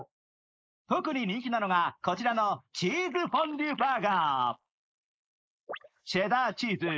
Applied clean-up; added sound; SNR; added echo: neural mask model Resemble Enhance denoiser.